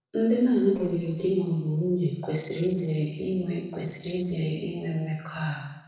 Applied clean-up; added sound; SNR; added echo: neural separator model SepFormer DNS4.